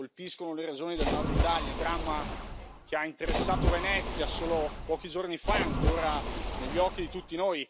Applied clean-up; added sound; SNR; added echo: none; Splash, splatter; -1 dB; none.